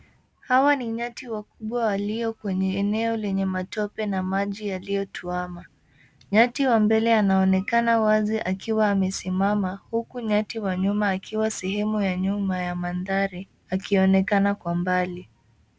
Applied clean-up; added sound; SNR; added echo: none; none; none; none.